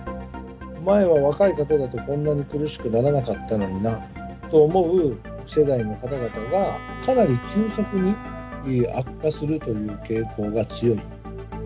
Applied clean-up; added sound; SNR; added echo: none; Bowed string instrument; 17 dB; none.